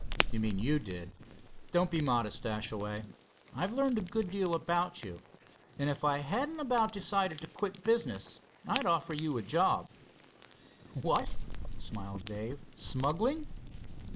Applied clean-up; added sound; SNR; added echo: neural mask model Resemble Enhance denoiser.